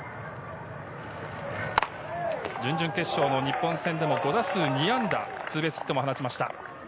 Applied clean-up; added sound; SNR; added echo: none; none; none; none.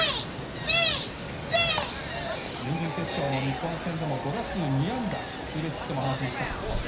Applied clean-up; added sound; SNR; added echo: none; Gull, seagull; -1 dB; reverberation time 0.5 s.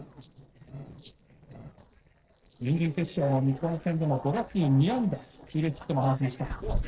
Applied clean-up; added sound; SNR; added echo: neural separator model SepFormer DNS4.